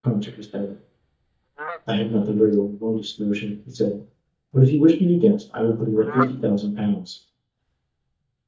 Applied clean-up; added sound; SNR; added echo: neural mask model DeepFilterNet 3.